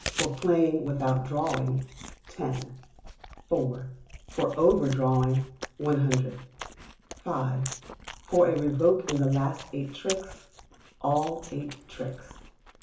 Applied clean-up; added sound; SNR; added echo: none; Chewing, mastication; 14 dB; reverberation time 0.7 s.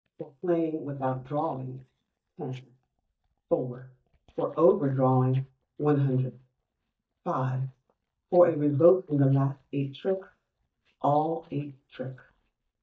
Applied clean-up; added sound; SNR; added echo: neural mask model DeepFilterNet 3.